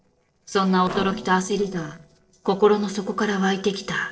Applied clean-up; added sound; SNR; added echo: neural separator model SepFormer DNS4.